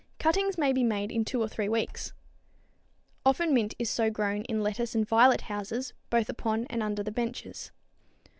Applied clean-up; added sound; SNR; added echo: none; none; none; none.